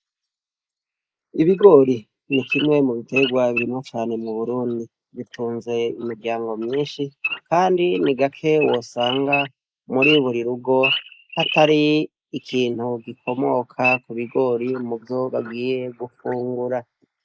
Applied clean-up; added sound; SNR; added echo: neural mask model Resemble Enhance denoiser.